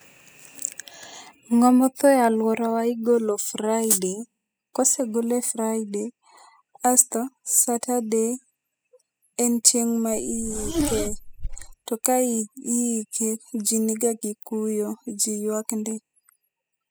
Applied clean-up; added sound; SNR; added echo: classical method spectral subtraction.